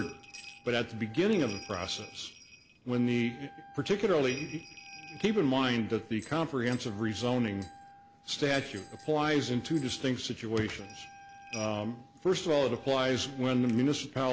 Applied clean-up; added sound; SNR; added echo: none; Bell + Wind instrument, woodwind instrument; 19 dB; none.